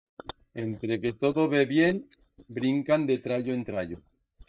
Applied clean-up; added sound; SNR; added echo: neural mask model DeepFilterNet 3.